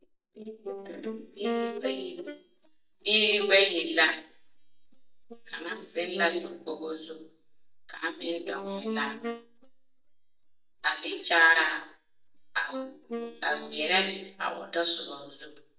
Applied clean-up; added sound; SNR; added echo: neural mask model DeepFilterNet 3.